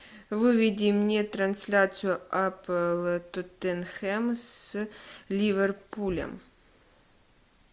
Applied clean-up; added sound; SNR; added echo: none; none; none; none.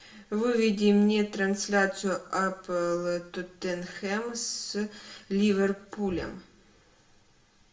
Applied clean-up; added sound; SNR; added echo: none; none; none; reverberation time 0.5 s.